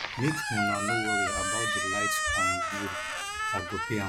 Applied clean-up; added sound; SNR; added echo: none; Squeak; -5 dB; none.